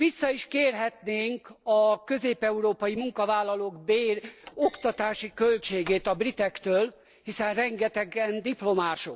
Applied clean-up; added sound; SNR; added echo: neural separator model SepFormer DNS4.